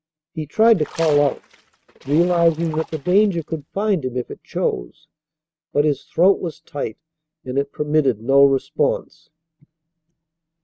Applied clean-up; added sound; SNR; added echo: neural mask model RNNoise.